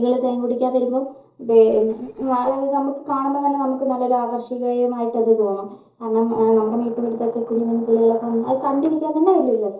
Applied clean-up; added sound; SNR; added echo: neural separator model SepFormer DNS4.